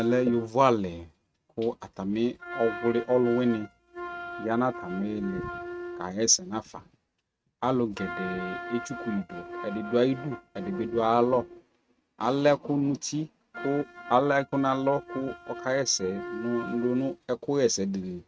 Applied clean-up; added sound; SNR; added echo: neural mask model RNNoise.